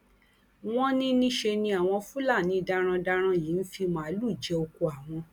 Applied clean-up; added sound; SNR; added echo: none; none; none; none.